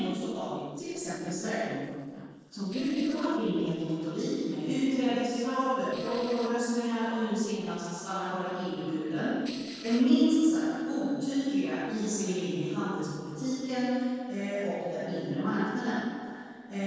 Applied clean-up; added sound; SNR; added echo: neural separator model SepFormer DNS4.